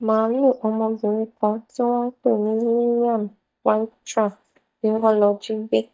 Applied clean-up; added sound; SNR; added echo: neural mask model DeepFilterNet 3.